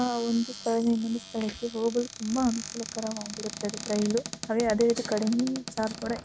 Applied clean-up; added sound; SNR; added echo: none; Cupboard open or close; 12 dB; none.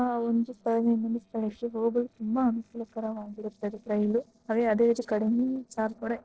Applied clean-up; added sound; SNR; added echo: neural separator model SepFormer DNS4.